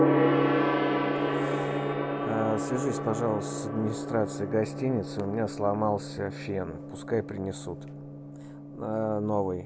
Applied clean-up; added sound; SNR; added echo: none; Gong; -2 dB; none.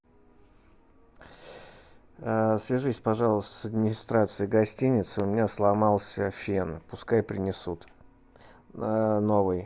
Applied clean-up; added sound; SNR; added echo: none; none; none; none.